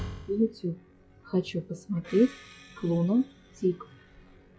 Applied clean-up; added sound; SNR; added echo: classical method log-MMSE.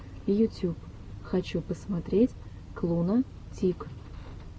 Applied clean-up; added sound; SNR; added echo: none; none; none; none.